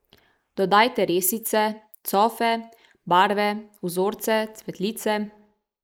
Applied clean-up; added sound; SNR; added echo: neural mask model Resemble Enhance denoiser.